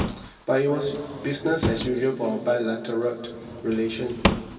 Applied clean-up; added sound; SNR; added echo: none; Drawer open or close / Wood; 5 dB; reverberation time 2.8 s.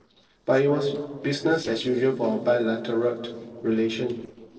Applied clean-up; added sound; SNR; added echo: neural separator model SepFormer DNS4.